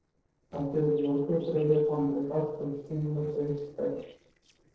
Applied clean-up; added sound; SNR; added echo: neural separator model SepFormer DNS4.